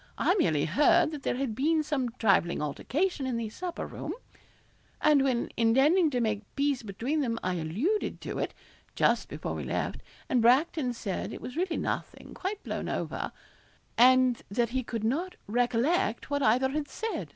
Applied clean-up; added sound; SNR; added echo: none; none; none; none.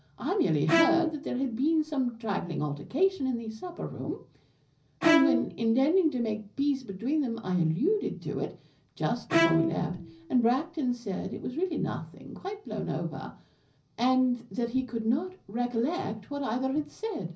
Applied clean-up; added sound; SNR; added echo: none; Bowed string instrument; 1 dB; reverberation time 0.5 s.